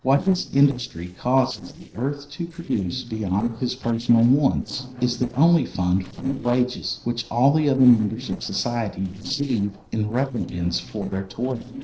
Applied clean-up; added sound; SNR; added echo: neural separator model SepFormer DNS4.